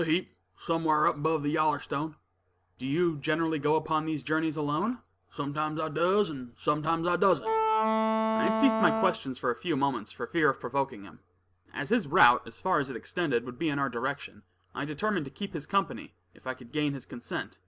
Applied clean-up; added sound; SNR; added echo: none; Wind instrument, woodwind instrument; -1 dB; none.